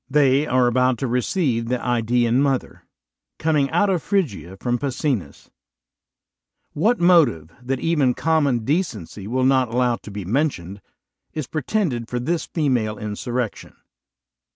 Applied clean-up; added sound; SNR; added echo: none; none; none; none.